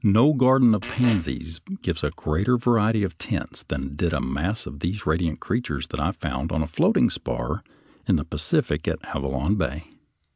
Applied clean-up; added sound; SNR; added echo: none; Fart; 12 dB; none.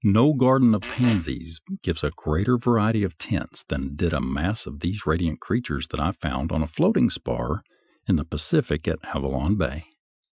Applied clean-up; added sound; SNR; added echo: classical method Wiener filter.